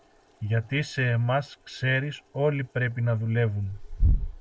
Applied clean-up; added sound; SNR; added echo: none; Toilet flush; 4 dB; none.